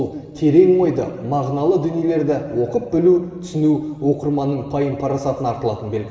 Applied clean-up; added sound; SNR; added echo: none; none; none; reverberation time 1.8 s.